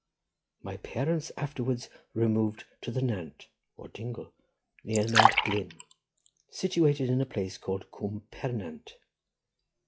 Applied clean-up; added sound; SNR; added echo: classical method log-MMSE.